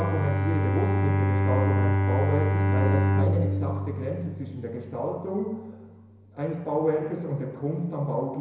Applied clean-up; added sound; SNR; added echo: none; Bowed string instrument; -4 dB; reverberation time 1.0 s.